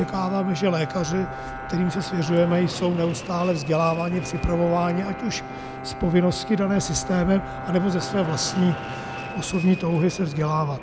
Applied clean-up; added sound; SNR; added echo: none; Bowed string instrument + Fixed-wing aircraft, airplane; 10 dB; none.